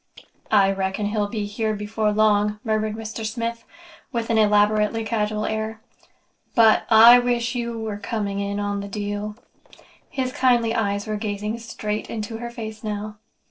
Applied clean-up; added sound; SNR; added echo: neural separator model SepFormer DNS4.